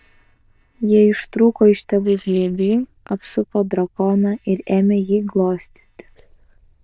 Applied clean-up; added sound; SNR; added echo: neural diffusion model UNIVERSE++.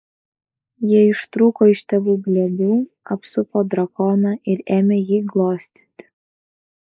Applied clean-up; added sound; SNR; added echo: neural mask model Resemble Enhance denoiser.